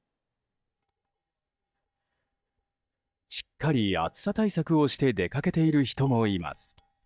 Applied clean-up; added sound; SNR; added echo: neural mask model DeepFilterNet 3.